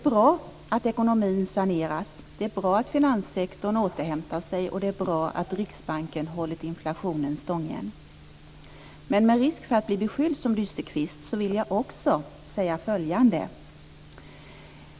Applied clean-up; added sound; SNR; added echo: none; none; none; none.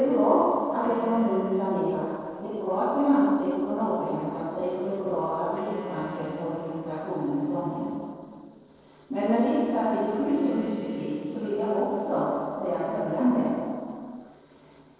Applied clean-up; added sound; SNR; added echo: neural separator model SepFormer DNS4.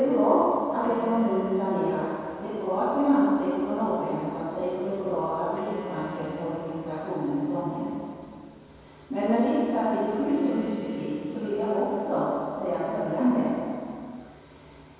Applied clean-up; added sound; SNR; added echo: none; Bowed string instrument; 19 dB; reverberation time 2.2 s.